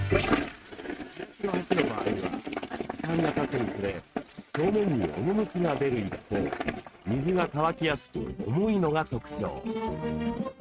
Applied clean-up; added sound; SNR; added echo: neural mask model RNNoise.